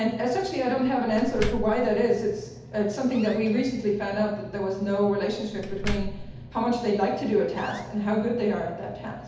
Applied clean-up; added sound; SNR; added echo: none; Slam; 12 dB; reverberation time 0.8 s.